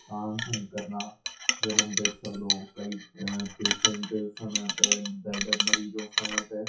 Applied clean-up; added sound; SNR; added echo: classical method WPE with log-MMSE.